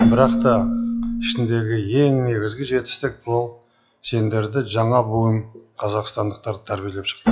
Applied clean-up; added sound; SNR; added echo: classical method log-MMSE.